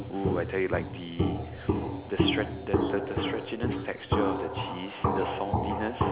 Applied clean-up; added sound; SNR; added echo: none; Walk, footsteps; -4 dB; none.